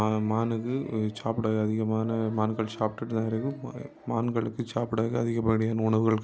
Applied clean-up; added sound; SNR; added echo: none; none; none; none.